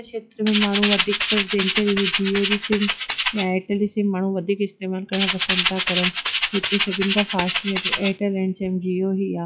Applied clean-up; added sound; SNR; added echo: classical method log-MMSE.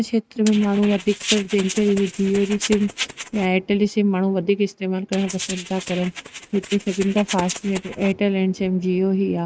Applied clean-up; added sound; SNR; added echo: neural mask model RNNoise.